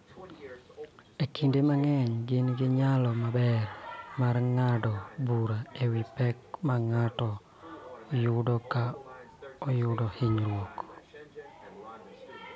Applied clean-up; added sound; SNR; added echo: none; none; none; none.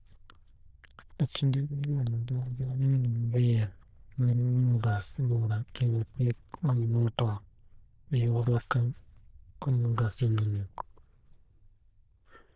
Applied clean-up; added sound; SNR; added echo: neural diffusion model UNIVERSE++.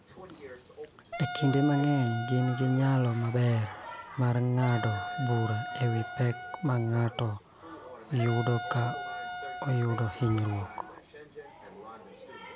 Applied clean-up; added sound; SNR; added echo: none; Wind instrument, woodwind instrument; 10 dB; none.